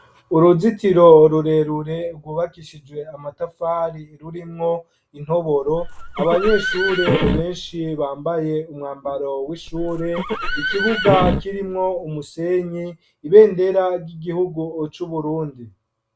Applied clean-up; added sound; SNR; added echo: none; Livestock, farm animals, working animals; 5 dB; none.